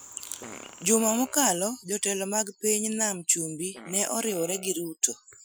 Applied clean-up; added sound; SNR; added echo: classical method Wiener filter.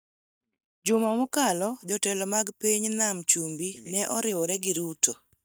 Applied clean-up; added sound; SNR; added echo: neural mask model DeepFilterNet 3.